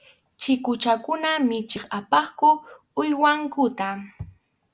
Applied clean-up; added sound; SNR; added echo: none; none; none; none.